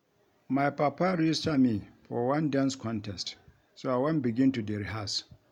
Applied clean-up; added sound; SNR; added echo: none; none; none; none.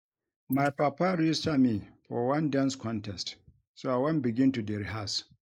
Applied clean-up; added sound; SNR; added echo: neural mask model Resemble Enhance denoiser.